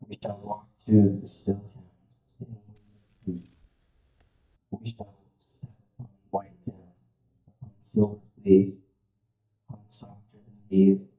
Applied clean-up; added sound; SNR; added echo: neural mask model DeepFilterNet 3.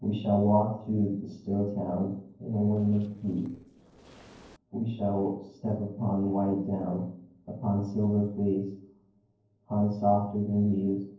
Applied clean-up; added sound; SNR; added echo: neural separator model SepFormer DNS4.